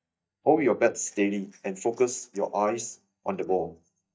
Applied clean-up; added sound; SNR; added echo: neural mask model DeepFilterNet 3.